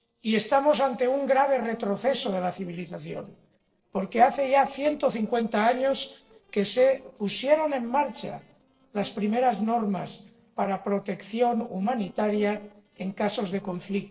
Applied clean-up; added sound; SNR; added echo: neural separator model SepFormer DNS4.